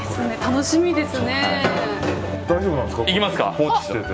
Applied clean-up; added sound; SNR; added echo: none; none; none; none.